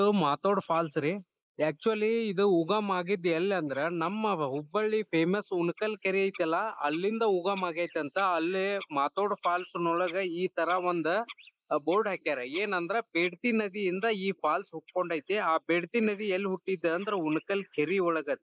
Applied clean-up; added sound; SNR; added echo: neural mask model Resemble Enhance denoiser.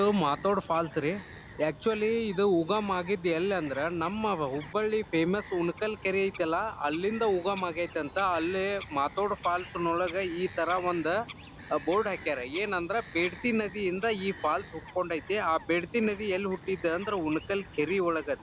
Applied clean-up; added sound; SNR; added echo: none; Bird vocalization, bird call, bird song; 16 dB; none.